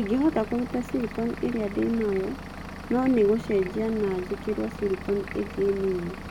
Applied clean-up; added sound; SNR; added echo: none; Engine / Vehicle; 11 dB; none.